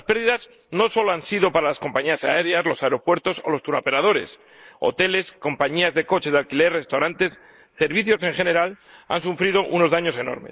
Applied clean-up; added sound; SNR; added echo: neural mask model Resemble Enhance denoiser.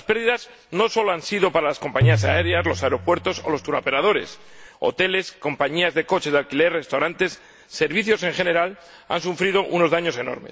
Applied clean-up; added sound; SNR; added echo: none; Tabla; 3 dB; none.